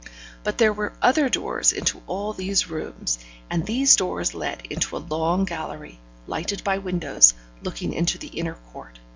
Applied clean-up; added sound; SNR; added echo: none; none; none; none.